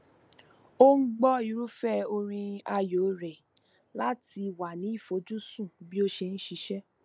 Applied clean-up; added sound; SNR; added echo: none; none; none; none.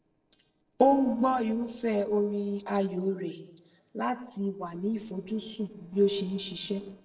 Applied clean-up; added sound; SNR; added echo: neural separator model SepFormer DNS4.